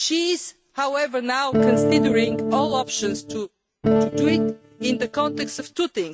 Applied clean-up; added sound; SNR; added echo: neural mask model RNNoise.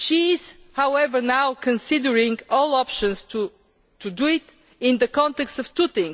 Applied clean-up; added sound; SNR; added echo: none; none; none; none.